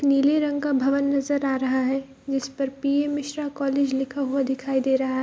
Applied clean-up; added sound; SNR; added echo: none; none; none; none.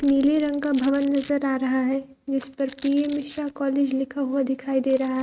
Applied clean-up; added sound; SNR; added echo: neural mask model RNNoise.